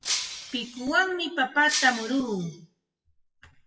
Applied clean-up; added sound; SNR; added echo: classical method WPE with log-MMSE.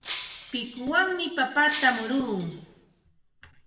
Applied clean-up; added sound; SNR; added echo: none; Shatter; 8 dB; reverberation time 0.7 s.